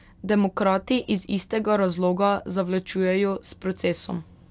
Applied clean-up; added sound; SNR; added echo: none; none; none; none.